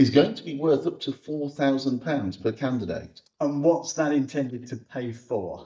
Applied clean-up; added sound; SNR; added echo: neural mask model DeepFilterNet 3.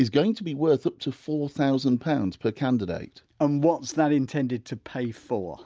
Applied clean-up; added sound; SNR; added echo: none; none; none; none.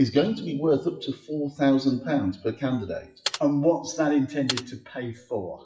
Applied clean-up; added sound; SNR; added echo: classical method WPE with log-MMSE.